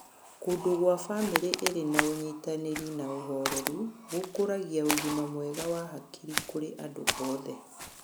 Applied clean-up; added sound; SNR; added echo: none; Walk, footsteps; 5 dB; none.